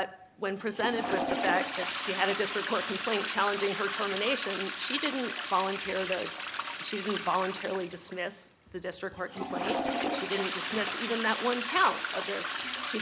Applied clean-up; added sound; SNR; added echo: none; Toilet flush; 3 dB; none.